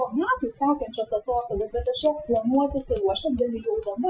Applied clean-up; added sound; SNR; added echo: classical method Wiener filter.